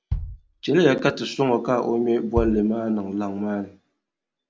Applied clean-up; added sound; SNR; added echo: none; Bass drum; 12 dB; none.